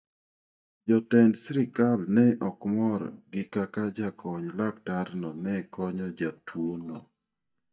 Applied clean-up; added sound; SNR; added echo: neural mask model DeepFilterNet 3.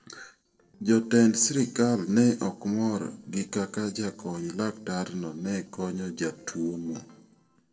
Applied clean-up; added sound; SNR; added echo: neural separator model SepFormer DNS4.